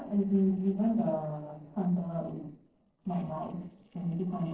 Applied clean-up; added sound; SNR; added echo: neural separator model SepFormer DNS4.